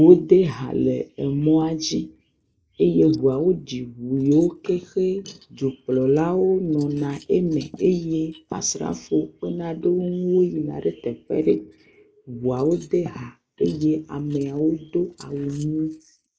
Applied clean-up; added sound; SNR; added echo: neural mask model Resemble Enhance denoiser.